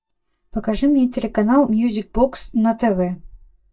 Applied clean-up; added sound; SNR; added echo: neural mask model DeepFilterNet 3.